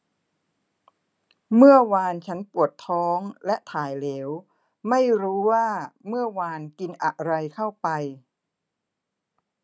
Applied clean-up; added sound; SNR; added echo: none; none; none; none.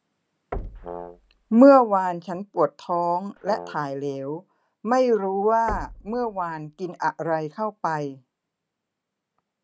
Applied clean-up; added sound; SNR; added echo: none; Knock + Brass instrument; 16 dB; none.